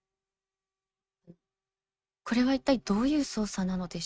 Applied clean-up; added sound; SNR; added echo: neural mask model RNNoise.